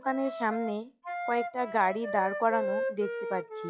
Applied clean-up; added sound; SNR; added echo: classical method log-MMSE.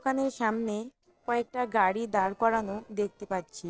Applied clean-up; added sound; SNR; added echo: neural separator model SepFormer DNS4.